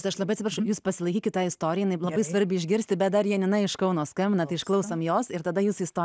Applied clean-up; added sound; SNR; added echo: none; none; none; none.